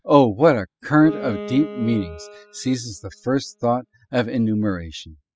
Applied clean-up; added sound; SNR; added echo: classical method spectral subtraction.